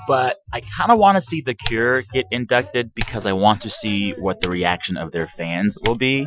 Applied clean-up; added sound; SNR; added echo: classical method Wiener filter.